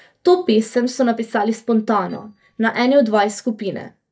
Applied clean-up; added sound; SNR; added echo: neural mask model DeepFilterNet 3.